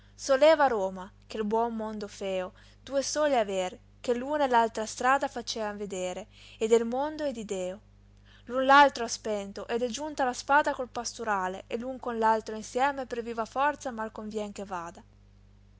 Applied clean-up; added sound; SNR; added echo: none; none; none; none.